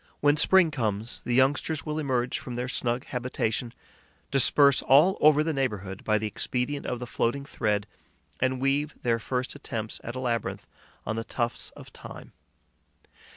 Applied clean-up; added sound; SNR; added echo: none; none; none; none.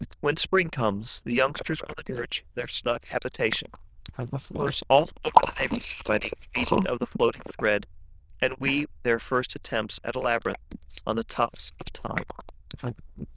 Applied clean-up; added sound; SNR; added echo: neural diffusion model UNIVERSE++.